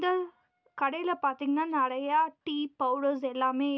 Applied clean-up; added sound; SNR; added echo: none; none; none; none.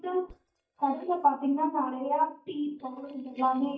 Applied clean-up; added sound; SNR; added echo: neural mask model DeepFilterNet 3.